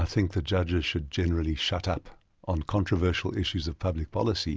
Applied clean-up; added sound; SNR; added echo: none; none; none; none.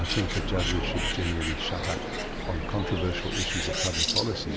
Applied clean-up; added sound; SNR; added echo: none; Bird; -1 dB; none.